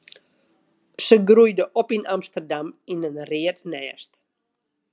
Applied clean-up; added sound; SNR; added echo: none; none; none; none.